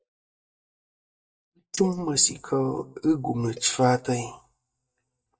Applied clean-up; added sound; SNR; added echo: neural mask model DeepFilterNet 3.